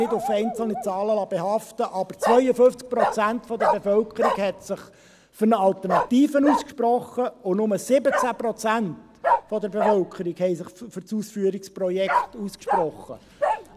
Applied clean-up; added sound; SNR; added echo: none; Bark; 5 dB; none.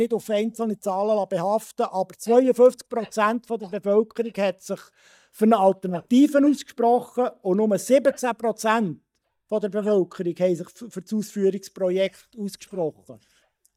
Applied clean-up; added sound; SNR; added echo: neural mask model DeepFilterNet 3.